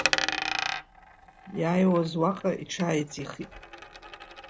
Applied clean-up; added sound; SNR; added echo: none; Coin (dropping); 5 dB; none.